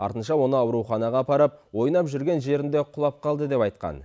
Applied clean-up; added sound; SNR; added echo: none; none; none; none.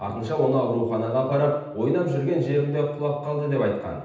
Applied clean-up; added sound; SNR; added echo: none; none; none; reverberation time 0.9 s.